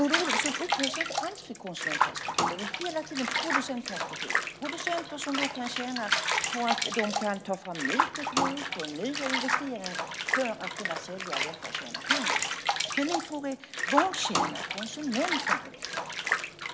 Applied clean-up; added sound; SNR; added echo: none; Bathtub (filling or washing) / Water; -3 dB; none.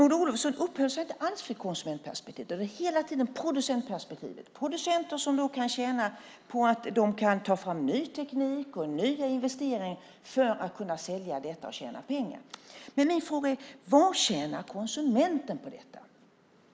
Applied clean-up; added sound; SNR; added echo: none; none; none; none.